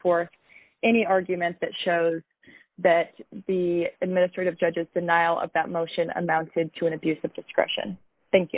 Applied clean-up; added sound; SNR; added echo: neural mask model Resemble Enhance denoiser.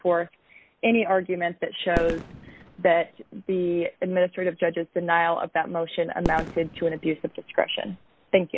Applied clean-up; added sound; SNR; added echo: none; Fireworks; 10 dB; none.